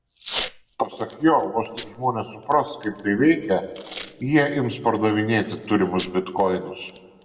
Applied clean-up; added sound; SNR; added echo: none; Packing tape, duct tape / Tearing; 14 dB; reverberation time 1.1 s.